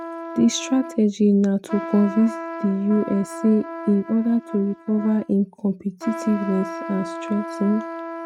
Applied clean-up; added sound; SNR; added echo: neural mask model RNNoise.